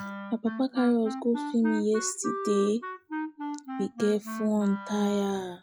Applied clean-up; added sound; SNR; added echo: classical method log-MMSE.